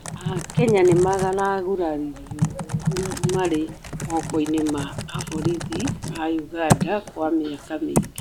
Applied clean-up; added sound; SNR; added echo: none; Typing; 3 dB; none.